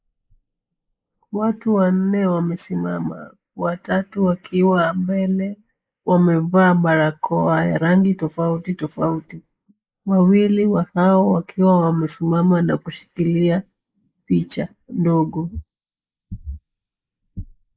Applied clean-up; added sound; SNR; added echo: neural mask model Resemble Enhance denoiser.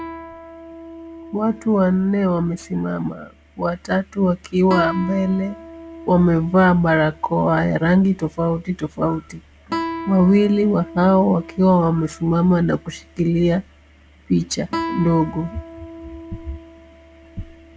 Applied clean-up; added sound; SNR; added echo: none; Guitar; 15 dB; none.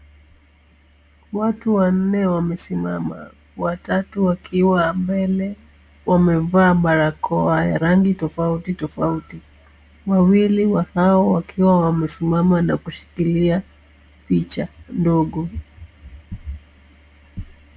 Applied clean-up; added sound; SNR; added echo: none; none; none; none.